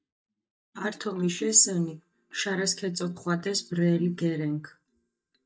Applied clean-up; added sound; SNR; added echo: neural mask model DeepFilterNet 3.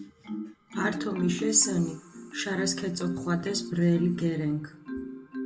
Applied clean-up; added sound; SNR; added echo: none; Marimba, xylophone; 8 dB; reverberation time 0.6 s.